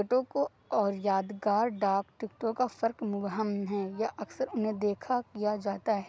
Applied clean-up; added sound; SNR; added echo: none; none; none; none.